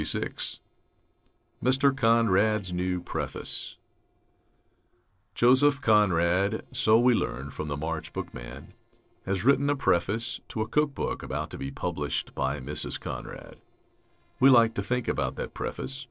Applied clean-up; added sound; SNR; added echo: neural separator model SepFormer DNS4.